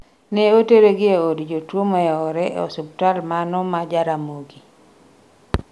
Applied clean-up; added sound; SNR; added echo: none; none; none; none.